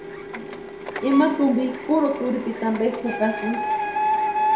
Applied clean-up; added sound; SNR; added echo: none; Printer; 3 dB; reverberation time 0.6 s.